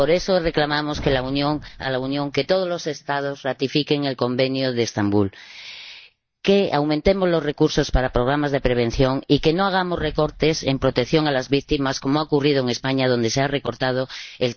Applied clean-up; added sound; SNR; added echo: neural mask model DeepFilterNet 3.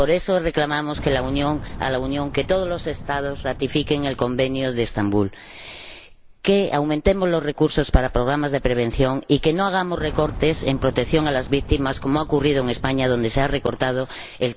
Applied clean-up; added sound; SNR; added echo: none; Boom; 14 dB; none.